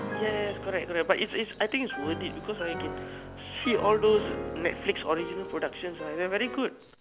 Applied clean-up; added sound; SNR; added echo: none; Piano; 8 dB; none.